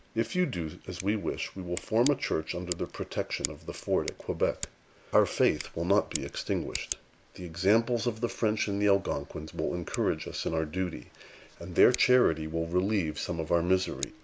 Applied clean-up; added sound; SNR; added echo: none; Scissors; 16 dB; none.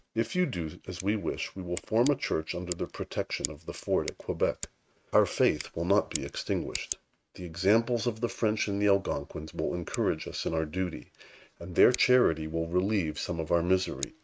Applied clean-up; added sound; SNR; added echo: neural mask model RNNoise.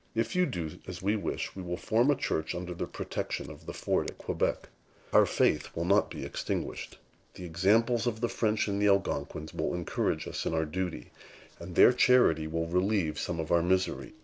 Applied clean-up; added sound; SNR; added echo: neural separator model SepFormer DNS4.